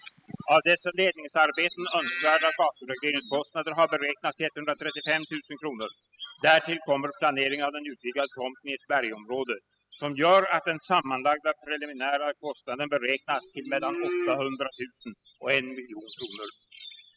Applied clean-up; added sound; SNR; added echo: classical method spectral subtraction.